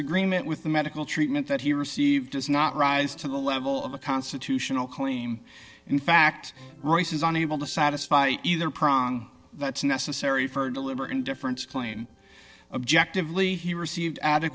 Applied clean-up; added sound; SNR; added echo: neural separator model SepFormer DNS4.